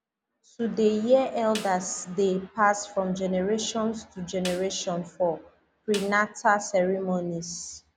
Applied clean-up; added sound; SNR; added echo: none; Snare drum; 18 dB; none.